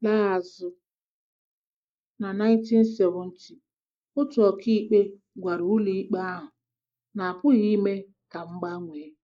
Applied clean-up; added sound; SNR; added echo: neural mask model Resemble Enhance denoiser.